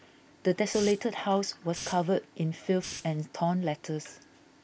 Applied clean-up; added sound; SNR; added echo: none; Hiss; 15 dB; none.